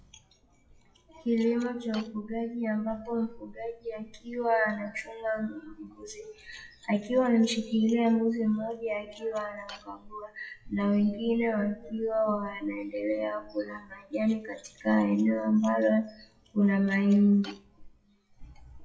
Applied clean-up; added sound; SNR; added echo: classical method WPE with log-MMSE.